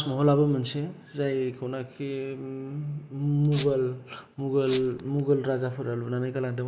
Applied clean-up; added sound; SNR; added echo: none; Squeak; 14 dB; none.